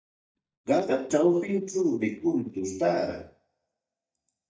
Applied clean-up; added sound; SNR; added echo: neural mask model DeepFilterNet 3.